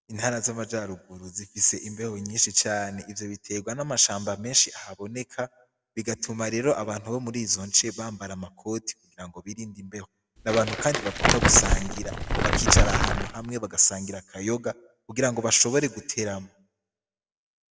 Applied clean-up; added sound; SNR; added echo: none; Crumpling, crinkling; -4 dB; none.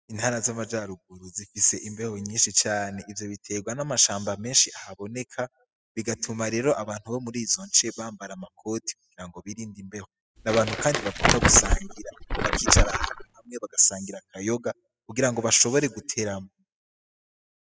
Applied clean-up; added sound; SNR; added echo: classical method spectral subtraction.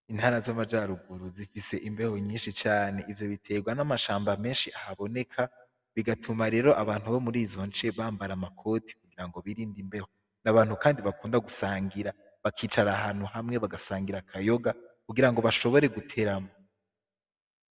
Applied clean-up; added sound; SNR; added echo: none; none; none; none.